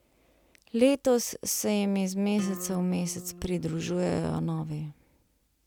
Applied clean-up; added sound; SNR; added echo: none; Acoustic guitar; 16 dB; none.